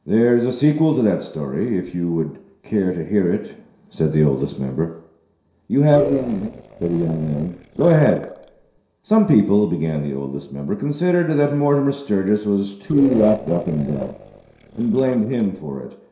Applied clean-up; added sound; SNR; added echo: neural separator model SepFormer DNS4.